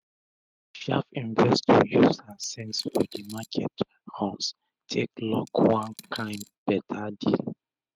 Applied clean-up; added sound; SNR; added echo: neural mask model RNNoise.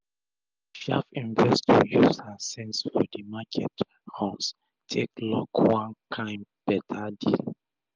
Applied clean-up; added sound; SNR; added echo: none; none; none; none.